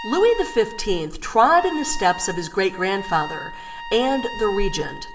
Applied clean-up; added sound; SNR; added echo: none; Trumpet; 13 dB; reverberation time 1.0 s.